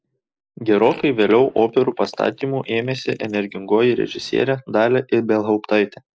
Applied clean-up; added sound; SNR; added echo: neural mask model Resemble Enhance denoiser.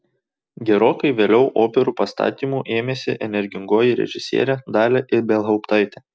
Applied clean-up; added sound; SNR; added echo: none; none; none; none.